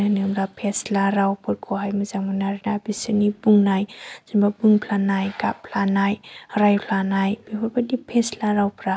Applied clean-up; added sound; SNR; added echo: none; none; none; none.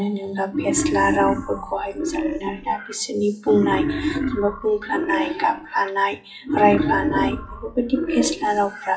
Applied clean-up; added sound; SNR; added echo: classical method WPE with log-MMSE.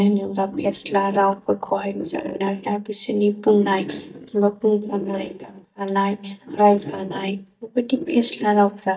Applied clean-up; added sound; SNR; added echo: neural mask model DeepFilterNet 3.